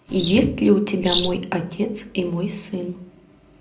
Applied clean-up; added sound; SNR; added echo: none; Bird vocalization, bird call, bird song; -1 dB; reverberation time 0.5 s.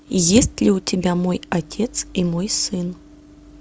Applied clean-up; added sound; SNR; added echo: none; none; none; none.